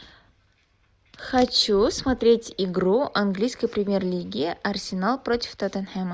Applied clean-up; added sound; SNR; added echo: none; none; none; none.